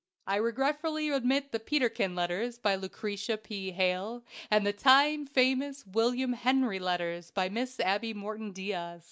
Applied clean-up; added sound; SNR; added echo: none; none; none; none.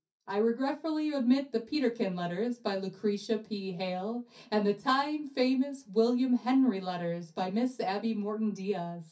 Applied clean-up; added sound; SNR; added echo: none; none; none; reverberation time 0.3 s.